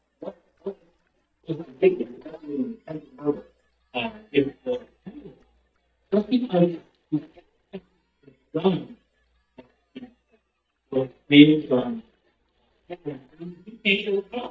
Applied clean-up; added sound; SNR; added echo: neural mask model DeepFilterNet 3.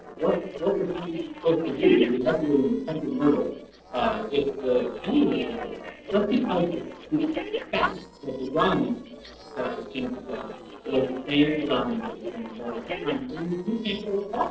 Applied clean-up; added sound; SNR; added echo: neural separator model SepFormer DNS4.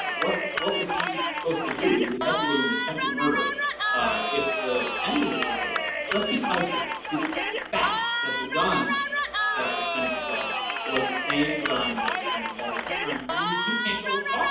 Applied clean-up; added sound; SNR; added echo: none; Cheering; -2 dB; reverberation time 0.8 s.